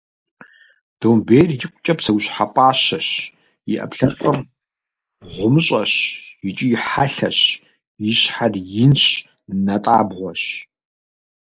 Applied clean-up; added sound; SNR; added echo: neural mask model Resemble Enhance denoiser.